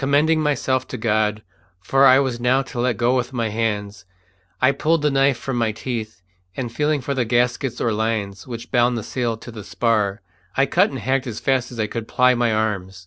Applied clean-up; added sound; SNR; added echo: none; none; none; none.